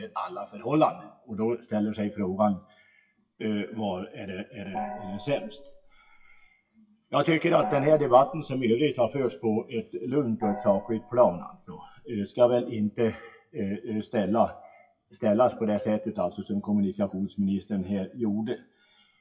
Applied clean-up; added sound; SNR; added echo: classical method WPE with log-MMSE.